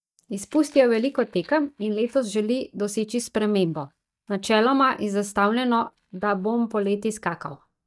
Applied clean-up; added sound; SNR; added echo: neural mask model DeepFilterNet 3.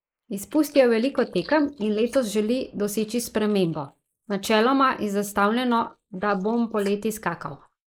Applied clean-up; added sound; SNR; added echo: neural mask model Resemble Enhance denoiser.